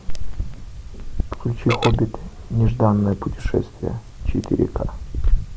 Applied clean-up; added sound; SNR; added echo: none; Burping, eructation; 16 dB; none.